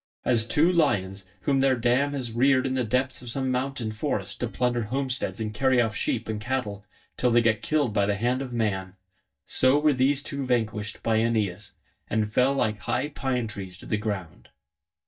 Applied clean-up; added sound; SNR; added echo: neural mask model DeepFilterNet 3.